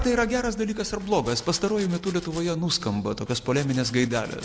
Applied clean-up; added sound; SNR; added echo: none; Domestic sounds, home sounds; 15 dB; none.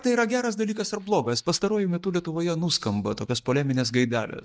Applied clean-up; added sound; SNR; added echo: neural mask model DeepFilterNet 3.